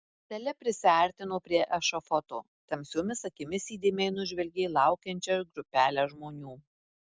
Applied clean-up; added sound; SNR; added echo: none; none; none; none.